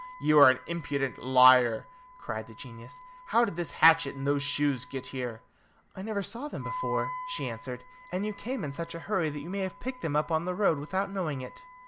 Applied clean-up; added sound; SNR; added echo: none; Wind instrument, woodwind instrument; 16 dB; none.